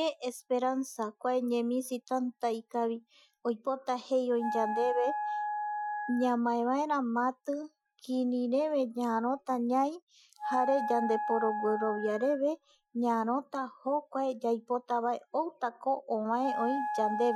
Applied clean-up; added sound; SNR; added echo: classical method Wiener filter.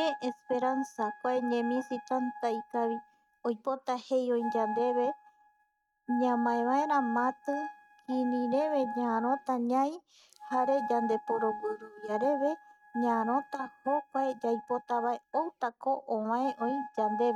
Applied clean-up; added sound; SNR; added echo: neural mask model RNNoise.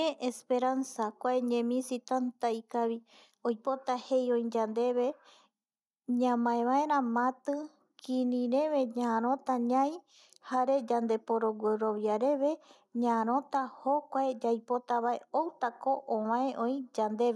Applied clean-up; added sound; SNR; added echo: none; none; none; none.